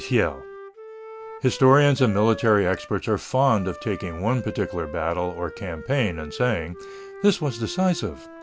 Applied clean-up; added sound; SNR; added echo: none; Wind instrument, woodwind instrument; 16 dB; none.